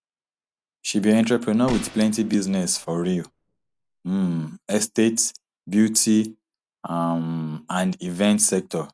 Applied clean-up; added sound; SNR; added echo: none; Gunshot, gunfire; 18 dB; none.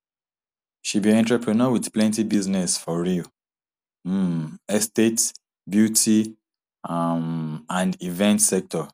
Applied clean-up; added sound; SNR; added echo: none; none; none; none.